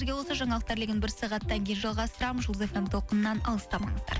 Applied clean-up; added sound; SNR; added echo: none; Brass instrument; 19 dB; none.